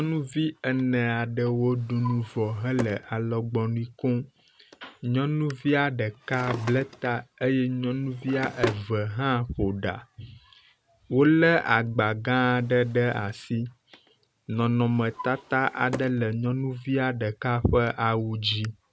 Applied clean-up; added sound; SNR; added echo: none; Drawer open or close; 16 dB; none.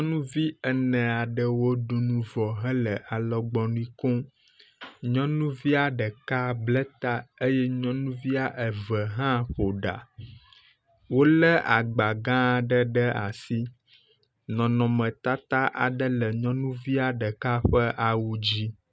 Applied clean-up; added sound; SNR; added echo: none; none; none; none.